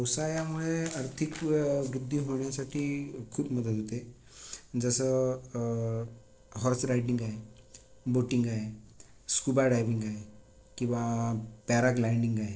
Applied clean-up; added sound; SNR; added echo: neural separator model SepFormer DNS4.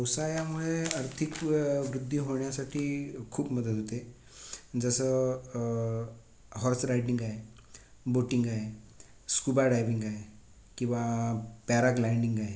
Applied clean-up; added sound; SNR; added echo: none; none; none; none.